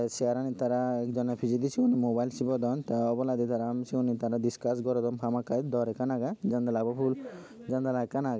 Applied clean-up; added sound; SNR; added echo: none; none; none; none.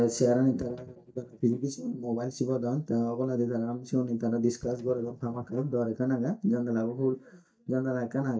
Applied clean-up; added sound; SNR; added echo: neural mask model DeepFilterNet 3.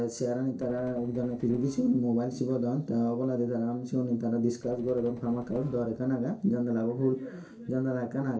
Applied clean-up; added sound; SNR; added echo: neural separator model SepFormer DNS4.